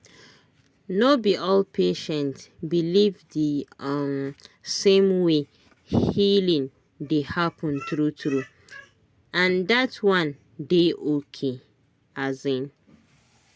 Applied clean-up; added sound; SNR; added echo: none; none; none; none.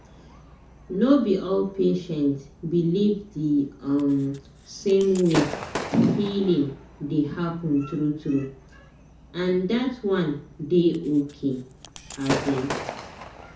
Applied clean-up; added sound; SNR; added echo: none; Gunshot, gunfire / Fireworks; 13 dB; reverberation time 0.6 s.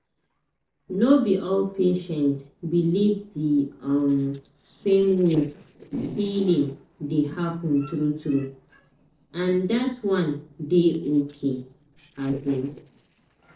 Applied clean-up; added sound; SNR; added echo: neural separator model SepFormer DNS4.